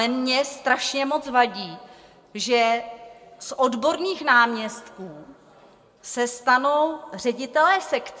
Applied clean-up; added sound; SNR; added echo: none; none; none; reverberation time 1.1 s.